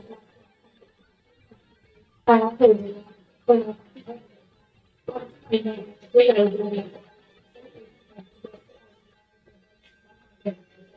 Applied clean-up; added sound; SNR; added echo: neural mask model DeepFilterNet 3.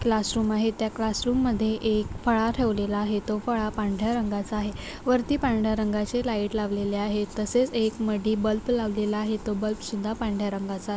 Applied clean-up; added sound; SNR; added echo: none; none; none; none.